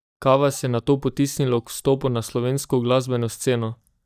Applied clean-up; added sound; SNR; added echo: neural mask model DeepFilterNet 3.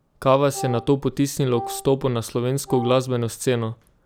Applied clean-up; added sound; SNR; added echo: none; Wind instrument, woodwind instrument; 13 dB; none.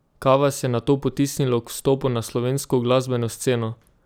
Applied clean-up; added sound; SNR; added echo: none; none; none; none.